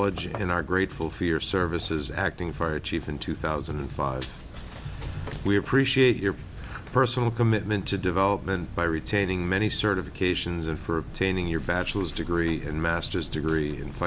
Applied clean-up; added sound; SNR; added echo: none; none; none; none.